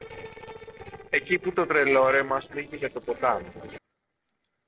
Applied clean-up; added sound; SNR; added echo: neural separator model SepFormer DNS4.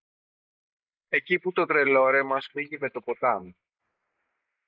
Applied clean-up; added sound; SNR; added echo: neural mask model Resemble Enhance denoiser.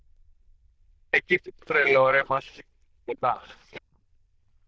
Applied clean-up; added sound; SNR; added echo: neural diffusion model UNIVERSE++.